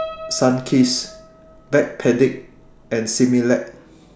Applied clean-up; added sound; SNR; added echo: none; Piano; 17 dB; none.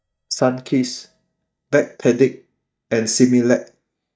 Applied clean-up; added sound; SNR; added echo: neural mask model DeepFilterNet 3.